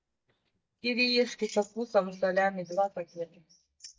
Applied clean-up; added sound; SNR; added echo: neural mask model DeepFilterNet 3.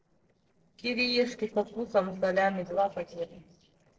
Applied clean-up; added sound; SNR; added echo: neural separator model SepFormer DNS4.